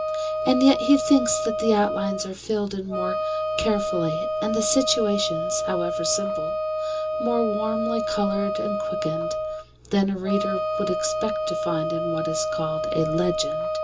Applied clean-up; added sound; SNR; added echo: none; Wind instrument, woodwind instrument; 1 dB; reverberation time 0.2 s.